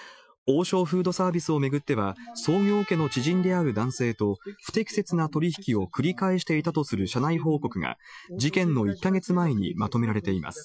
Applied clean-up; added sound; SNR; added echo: classical method Wiener filter.